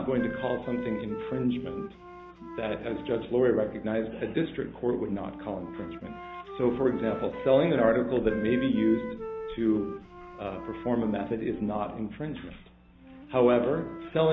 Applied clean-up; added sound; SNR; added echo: none; Wind instrument, woodwind instrument; 12 dB; none.